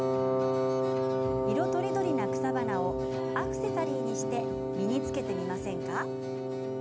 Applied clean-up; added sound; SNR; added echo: none; Wind instrument, woodwind instrument; -4 dB; none.